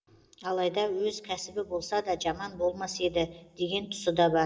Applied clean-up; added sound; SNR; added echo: none; none; none; reverberation time 2.2 s.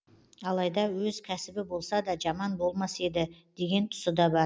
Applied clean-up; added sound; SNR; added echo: none; none; none; none.